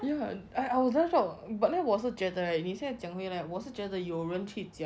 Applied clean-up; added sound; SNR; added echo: none; none; none; none.